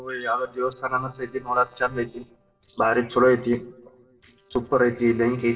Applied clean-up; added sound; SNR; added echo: neural separator model SepFormer DNS4.